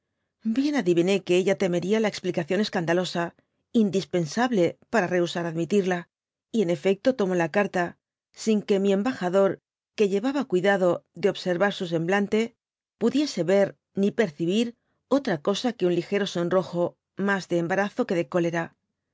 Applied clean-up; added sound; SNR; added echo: none; none; none; none.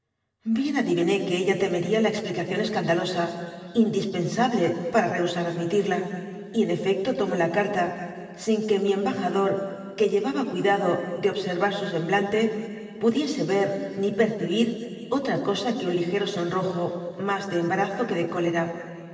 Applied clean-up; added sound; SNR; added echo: none; none; none; reverberation time 2.3 s.